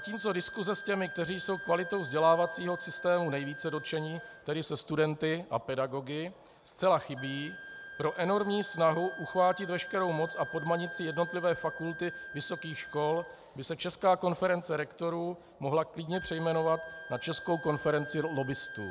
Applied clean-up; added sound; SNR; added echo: none; Wind instrument, woodwind instrument; 13 dB; none.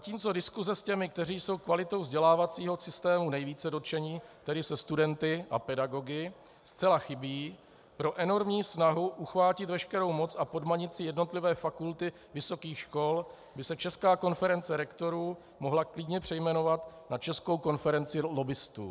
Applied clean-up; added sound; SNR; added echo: none; none; none; none.